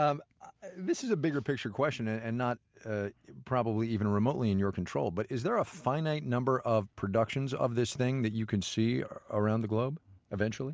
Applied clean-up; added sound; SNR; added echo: none; none; none; none.